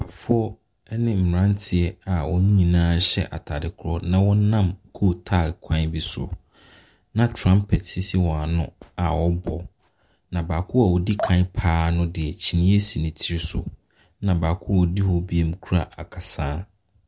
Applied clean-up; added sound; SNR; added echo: none; Drip; 13 dB; none.